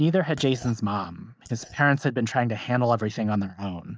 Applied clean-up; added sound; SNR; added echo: neural mask model DeepFilterNet 3.